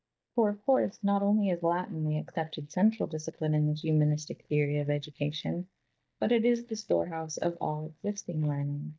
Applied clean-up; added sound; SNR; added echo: neural mask model DeepFilterNet 3.